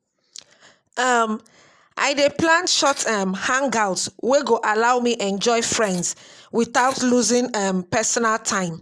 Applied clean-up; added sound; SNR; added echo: neural mask model Resemble Enhance denoiser.